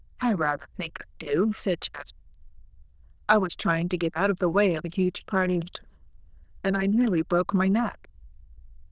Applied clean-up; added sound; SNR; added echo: neural diffusion model UNIVERSE++.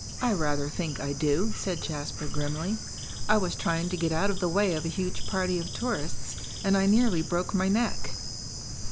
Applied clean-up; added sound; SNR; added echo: none; Bird / Insect; 3 dB; none.